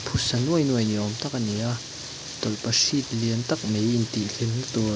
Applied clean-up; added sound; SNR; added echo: none; none; none; none.